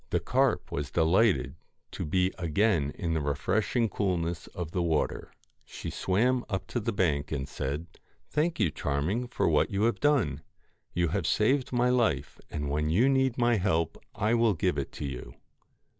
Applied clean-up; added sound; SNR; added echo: none; none; none; none.